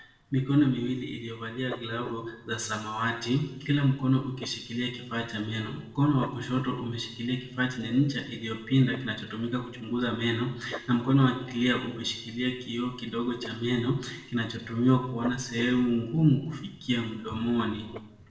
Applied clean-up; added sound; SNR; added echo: neural separator model SepFormer DNS4.